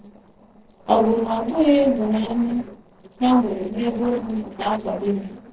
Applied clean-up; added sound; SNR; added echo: neural separator model SepFormer DNS4.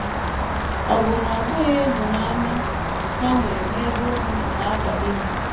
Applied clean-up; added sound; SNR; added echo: none; Rain; -1 dB; reverberation time 0.5 s.